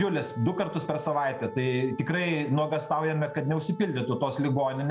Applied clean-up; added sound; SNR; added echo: none; Wind instrument, woodwind instrument; 16 dB; none.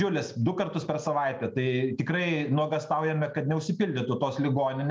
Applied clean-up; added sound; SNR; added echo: none; none; none; none.